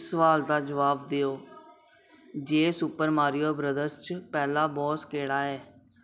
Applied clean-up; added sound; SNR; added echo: none; none; none; none.